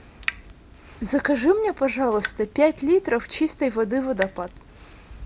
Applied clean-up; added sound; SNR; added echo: none; Drip / Water tap, faucet; 16 dB; none.